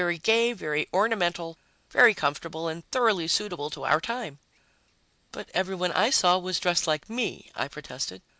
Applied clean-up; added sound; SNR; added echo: none; none; none; none.